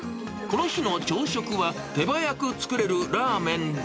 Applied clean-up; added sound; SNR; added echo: none; none; none; none.